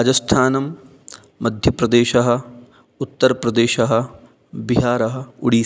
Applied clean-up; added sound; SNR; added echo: none; none; none; none.